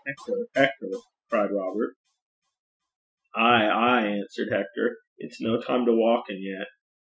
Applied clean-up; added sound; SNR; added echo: classical method Wiener filter.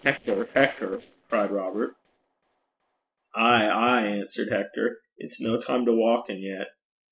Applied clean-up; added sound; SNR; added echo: neural separator model SepFormer DNS4.